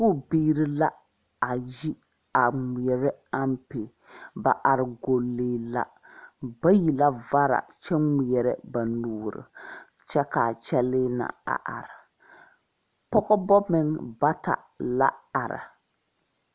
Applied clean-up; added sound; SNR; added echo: none; none; none; none.